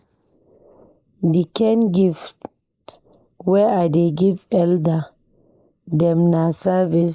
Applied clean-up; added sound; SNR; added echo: neural mask model Resemble Enhance denoiser.